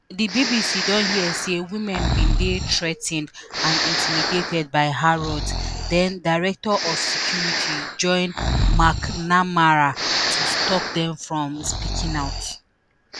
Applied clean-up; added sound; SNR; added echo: none; Breathing; 1 dB; none.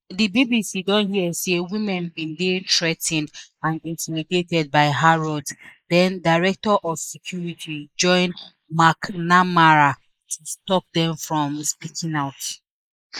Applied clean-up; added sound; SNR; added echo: neural mask model Resemble Enhance denoiser.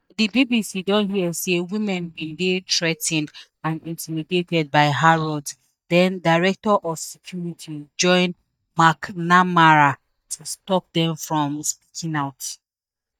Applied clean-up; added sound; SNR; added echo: neural mask model DeepFilterNet 3.